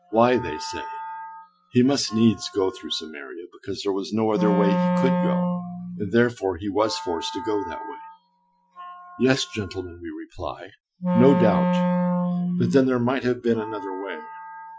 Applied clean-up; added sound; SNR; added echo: classical method Wiener filter.